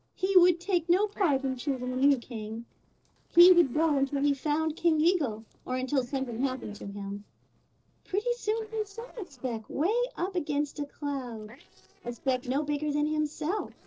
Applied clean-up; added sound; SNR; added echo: neural separator model SepFormer DNS4.